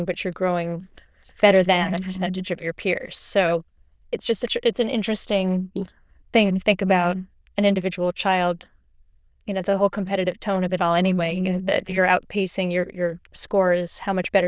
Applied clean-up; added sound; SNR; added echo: neural diffusion model UNIVERSE++.